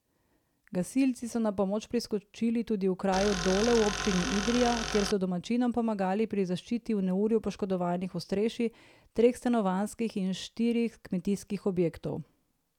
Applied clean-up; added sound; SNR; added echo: none; Tools; 4 dB; none.